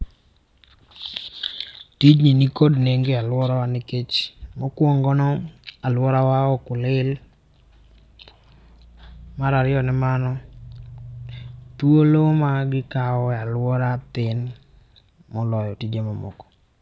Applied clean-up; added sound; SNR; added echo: none; none; none; none.